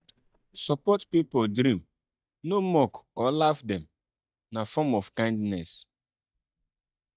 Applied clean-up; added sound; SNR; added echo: neural mask model DeepFilterNet 3.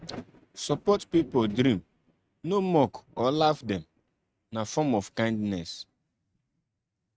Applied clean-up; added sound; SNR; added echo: neural mask model RNNoise.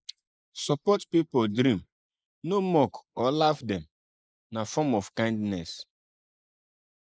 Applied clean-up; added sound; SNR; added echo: neural mask model Resemble Enhance denoiser.